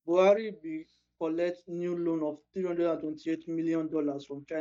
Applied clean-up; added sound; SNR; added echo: neural mask model DeepFilterNet 3.